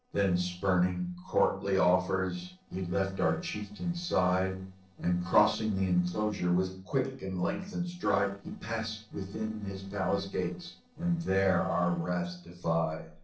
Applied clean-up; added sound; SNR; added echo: neural separator model SepFormer DNS4.